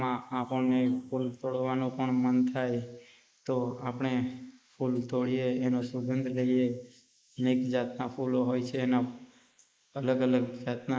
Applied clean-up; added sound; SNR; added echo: neural mask model Resemble Enhance denoiser.